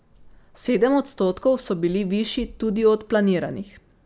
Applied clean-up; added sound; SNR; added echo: none; none; none; none.